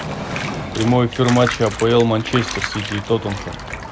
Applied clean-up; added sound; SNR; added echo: none; Train + Bathtub (filling or washing); 8 dB; none.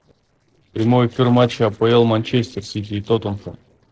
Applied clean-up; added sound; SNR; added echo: neural separator model SepFormer DNS4.